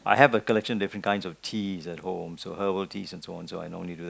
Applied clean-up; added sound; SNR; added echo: none; none; none; none.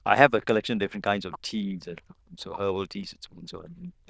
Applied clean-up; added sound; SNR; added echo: neural diffusion model UNIVERSE++.